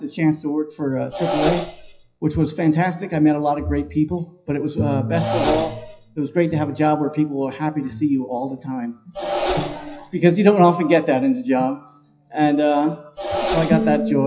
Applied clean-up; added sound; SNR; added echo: classical method WPE with log-MMSE.